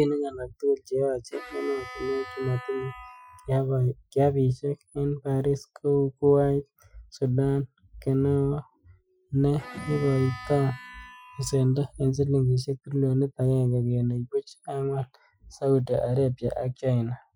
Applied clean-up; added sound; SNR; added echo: classical method Wiener filter.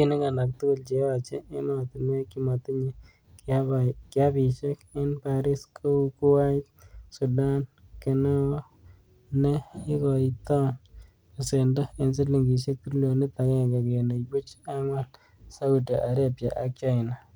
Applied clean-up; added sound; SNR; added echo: none; none; none; none.